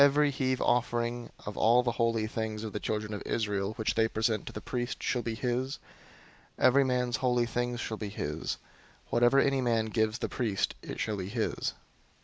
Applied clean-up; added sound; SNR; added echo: none; none; none; none.